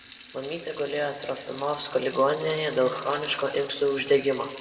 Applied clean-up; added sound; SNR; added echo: none; Sink (filling or washing) / Water tap, faucet; 9 dB; reverberation time 2.1 s.